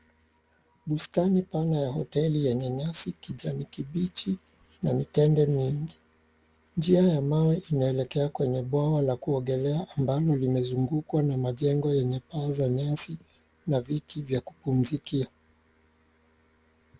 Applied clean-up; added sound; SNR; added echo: none; none; none; none.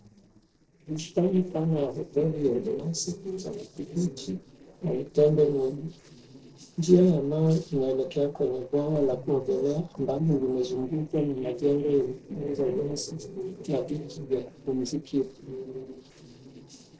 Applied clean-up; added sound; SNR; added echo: neural separator model SepFormer DNS4.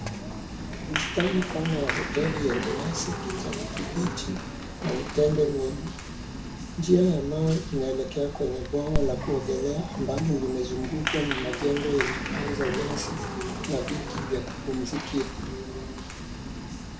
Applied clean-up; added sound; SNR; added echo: none; Applause; 4 dB; reverberation time 0.3 s.